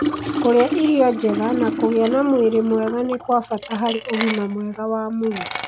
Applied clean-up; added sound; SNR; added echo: none; Liquid; 7 dB; none.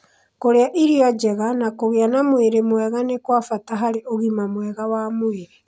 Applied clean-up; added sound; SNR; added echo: none; none; none; none.